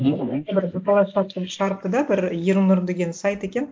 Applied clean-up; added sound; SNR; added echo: neural mask model Resemble Enhance denoiser.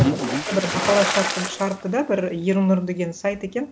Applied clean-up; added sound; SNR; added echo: none; Splash, splatter; 5 dB; none.